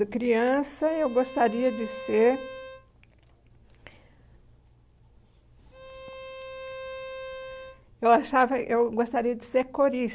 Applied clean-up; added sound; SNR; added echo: none; Bowed string instrument; 14 dB; none.